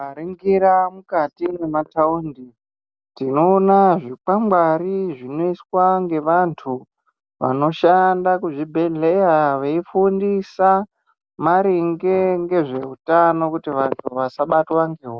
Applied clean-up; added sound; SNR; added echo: none; none; none; none.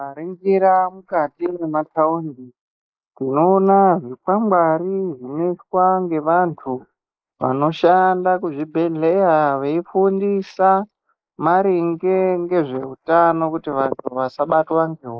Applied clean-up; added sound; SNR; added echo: neural mask model Resemble Enhance denoiser.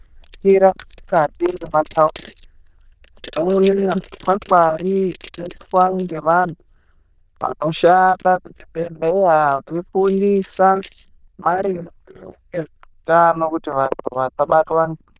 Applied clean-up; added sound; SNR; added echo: neural diffusion model UNIVERSE++.